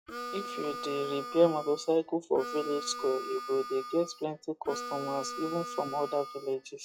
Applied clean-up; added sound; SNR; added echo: classical method log-MMSE.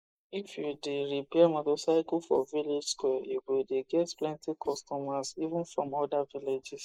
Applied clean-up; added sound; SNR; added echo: neural mask model Resemble Enhance denoiser.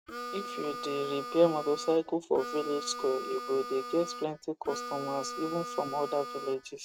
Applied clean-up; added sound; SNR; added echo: none; Harmonica; 8 dB; none.